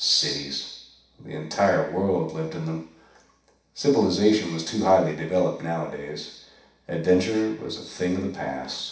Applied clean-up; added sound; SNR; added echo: none; none; none; reverberation time 0.7 s.